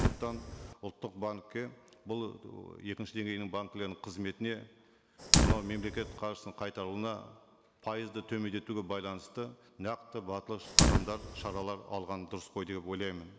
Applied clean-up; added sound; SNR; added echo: none; Fire; -3 dB; none.